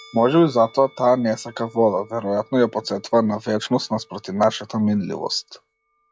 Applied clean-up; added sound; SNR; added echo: classical method log-MMSE.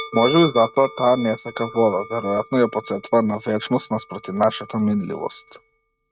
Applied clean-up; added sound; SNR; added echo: neural mask model RNNoise.